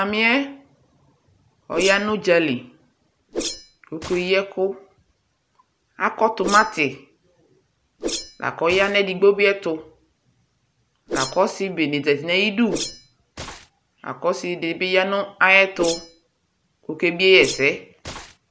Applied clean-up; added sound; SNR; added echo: none; Whoosh, swoosh, swish; 13 dB; none.